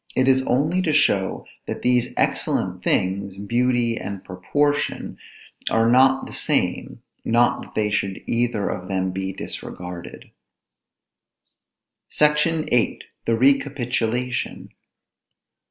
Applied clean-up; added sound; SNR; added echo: none; none; none; none.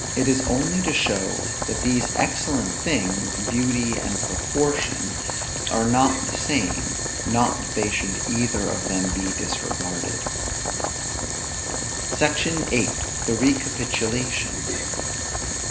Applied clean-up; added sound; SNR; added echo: none; Boiling; 0 dB; none.